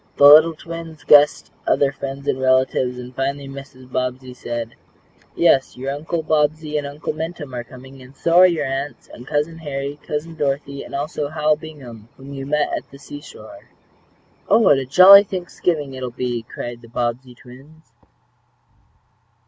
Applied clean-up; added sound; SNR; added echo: none; none; none; none.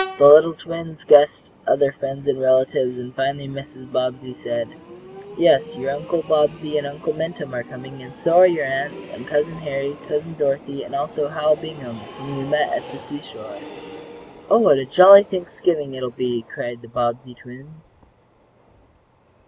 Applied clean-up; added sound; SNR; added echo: none; Train; 18 dB; none.